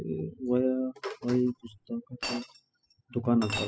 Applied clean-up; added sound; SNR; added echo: classical method spectral subtraction.